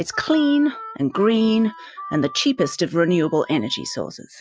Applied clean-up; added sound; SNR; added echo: classical method Wiener filter.